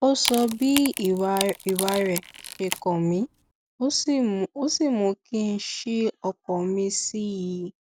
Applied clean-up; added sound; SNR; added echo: none; Wood; 8 dB; none.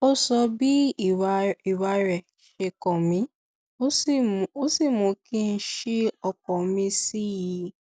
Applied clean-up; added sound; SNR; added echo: none; none; none; none.